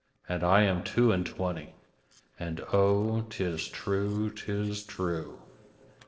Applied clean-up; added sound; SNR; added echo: neural separator model SepFormer DNS4.